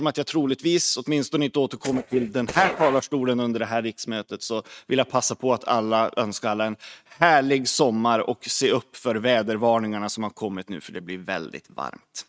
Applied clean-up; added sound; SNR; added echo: neural mask model RNNoise.